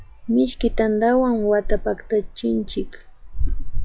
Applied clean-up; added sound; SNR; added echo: classical method log-MMSE.